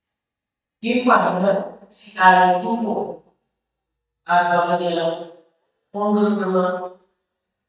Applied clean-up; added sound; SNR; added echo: neural mask model DeepFilterNet 3.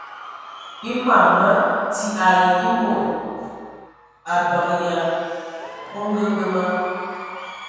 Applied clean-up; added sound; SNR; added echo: none; Crowd / Cheering; 17 dB; reverberation time 2.1 s.